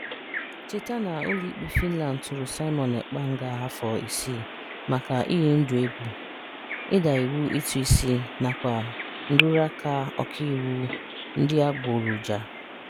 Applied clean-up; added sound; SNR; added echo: none; Bird vocalization, bird call, bird song; 8 dB; none.